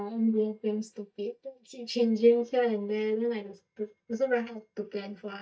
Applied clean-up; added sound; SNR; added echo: neural mask model DeepFilterNet 3.